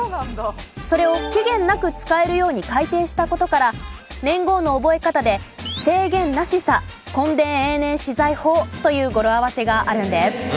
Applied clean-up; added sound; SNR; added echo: none; none; none; none.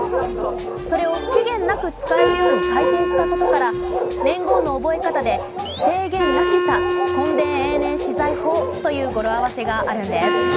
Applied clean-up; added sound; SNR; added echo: none; Wind instrument, woodwind instrument + Bark; -2 dB; none.